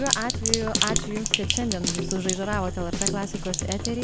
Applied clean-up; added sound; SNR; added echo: none; Sink (filling or washing) + Drum kit; -2 dB; none.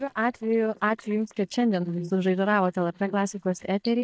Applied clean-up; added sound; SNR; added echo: neural mask model DeepFilterNet 3.